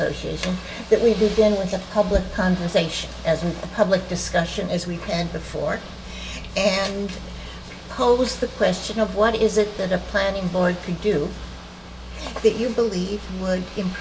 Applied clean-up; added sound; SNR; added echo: none; Ocean / Boat, Water vehicle; 19 dB; reverberation time 0.1 s.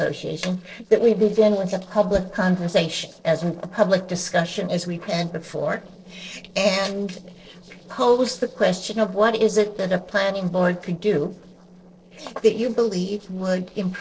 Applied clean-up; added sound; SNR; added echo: neural separator model SepFormer DNS4.